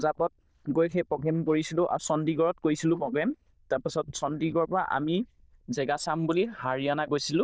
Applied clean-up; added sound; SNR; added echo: neural diffusion model UNIVERSE++.